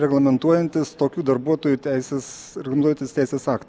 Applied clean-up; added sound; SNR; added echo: none; none; none; none.